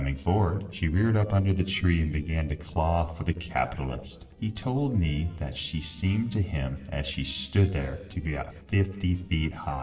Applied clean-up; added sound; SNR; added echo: neural separator model SepFormer DNS4.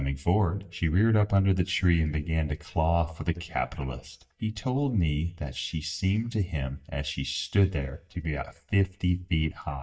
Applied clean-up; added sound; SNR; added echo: neural mask model DeepFilterNet 3.